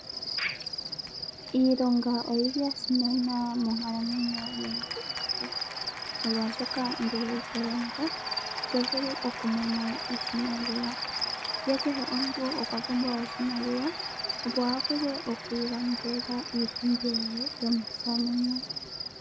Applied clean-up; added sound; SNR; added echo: none; Cricket + Applause / Cheering; 4 dB; none.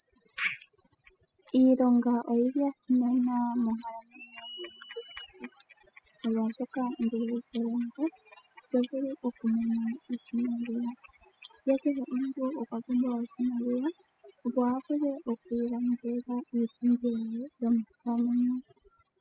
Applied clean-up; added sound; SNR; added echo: classical method spectral subtraction.